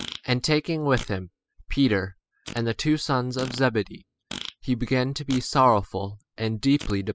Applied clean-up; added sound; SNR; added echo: classical method spectral subtraction.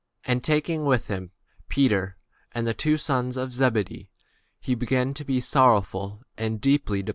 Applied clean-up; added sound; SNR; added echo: none; none; none; none.